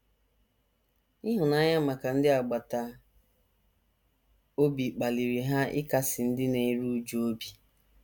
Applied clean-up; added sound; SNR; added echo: none; none; none; none.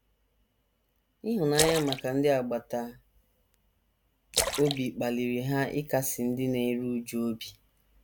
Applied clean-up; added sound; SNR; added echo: none; Splash, splatter; 5 dB; none.